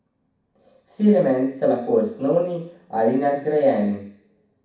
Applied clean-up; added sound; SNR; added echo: none; none; none; reverberation time 0.6 s.